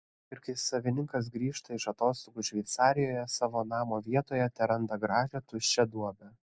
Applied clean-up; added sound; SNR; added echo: none; none; none; none.